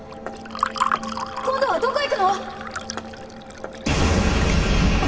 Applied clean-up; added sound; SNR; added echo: none; Fill (with liquid) / Water; 9 dB; reverberation time 2.3 s.